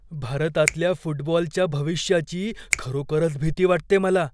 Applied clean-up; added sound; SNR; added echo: none; Finger snapping; 12 dB; none.